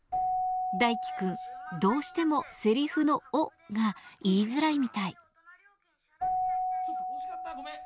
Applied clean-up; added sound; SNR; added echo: none; Keyboard (musical); 5 dB; none.